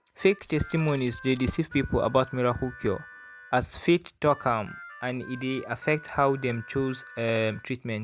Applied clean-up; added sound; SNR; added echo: none; Harmonica + Tools; 19 dB; none.